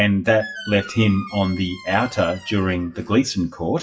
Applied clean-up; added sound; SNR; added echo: classical method WPE with log-MMSE.